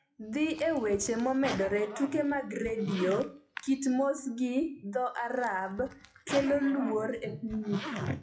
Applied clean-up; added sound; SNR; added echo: classical method WPE with log-MMSE.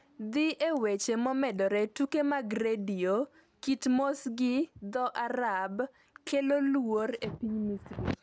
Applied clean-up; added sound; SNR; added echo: none; none; none; none.